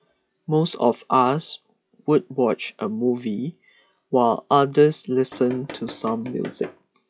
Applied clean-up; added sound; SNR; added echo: classical method log-MMSE.